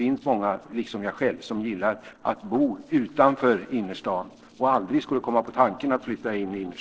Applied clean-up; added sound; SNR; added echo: neural separator model SepFormer DNS4.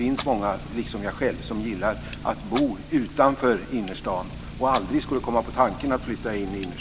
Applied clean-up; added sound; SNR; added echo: none; Fire + Idling; 12 dB; none.